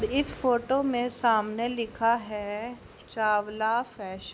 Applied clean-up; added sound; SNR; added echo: none; none; none; none.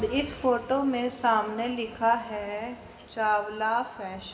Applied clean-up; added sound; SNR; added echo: none; none; none; reverberation time 2.1 s.